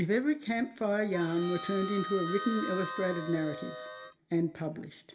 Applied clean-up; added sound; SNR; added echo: none; Harmonica; 8 dB; reverberation time 0.7 s.